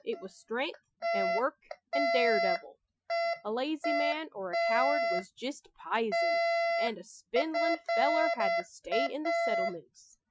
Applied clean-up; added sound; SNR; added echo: classical method Wiener filter.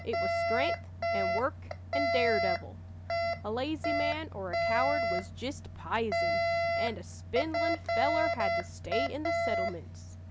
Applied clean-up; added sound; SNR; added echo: none; Alarm; -4 dB; none.